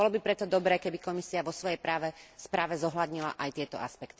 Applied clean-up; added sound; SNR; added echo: none; none; none; none.